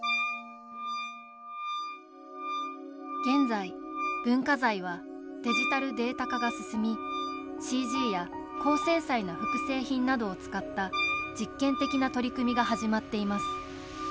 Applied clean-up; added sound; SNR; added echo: none; Wind instrument, woodwind instrument; 5 dB; none.